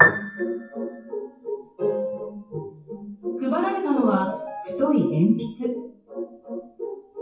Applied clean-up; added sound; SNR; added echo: classical method WPE with log-MMSE.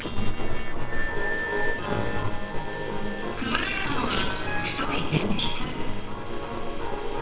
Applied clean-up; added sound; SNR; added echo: neural separator model SepFormer WHAMR!.